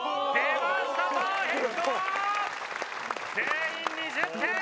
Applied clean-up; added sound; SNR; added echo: none; none; none; none.